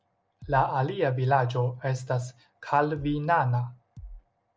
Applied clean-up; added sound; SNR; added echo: none; Bass drum; 17 dB; none.